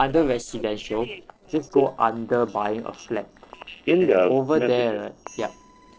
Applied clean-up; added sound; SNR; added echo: neural separator model SepFormer DNS4.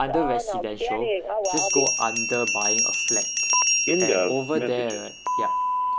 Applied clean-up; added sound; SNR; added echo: none; Bell + Telephone; -5 dB; none.